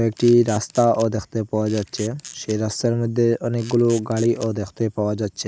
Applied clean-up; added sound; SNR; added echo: none; Camera; 19 dB; none.